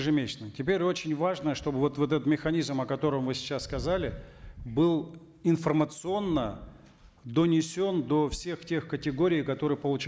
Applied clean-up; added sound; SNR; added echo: none; none; none; none.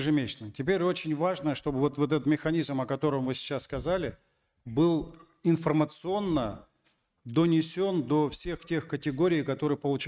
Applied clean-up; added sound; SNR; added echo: neural mask model RNNoise.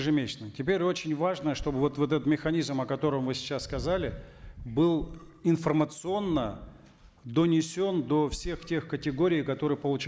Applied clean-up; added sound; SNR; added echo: none; Burping, eructation; 17 dB; none.